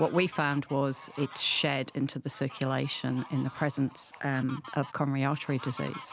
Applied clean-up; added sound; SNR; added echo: none; Fowl; 18 dB; none.